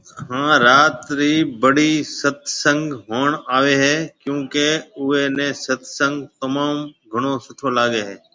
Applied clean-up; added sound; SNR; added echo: none; none; none; none.